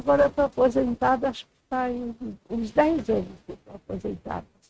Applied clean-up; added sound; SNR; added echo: neural mask model RNNoise.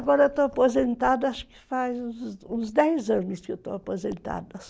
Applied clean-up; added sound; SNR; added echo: none; none; none; none.